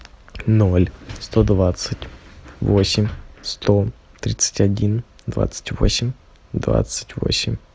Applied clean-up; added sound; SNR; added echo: none; none; none; none.